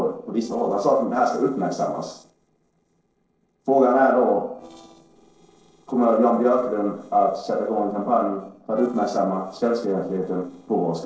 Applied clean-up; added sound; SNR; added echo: neural separator model SepFormer DNS4.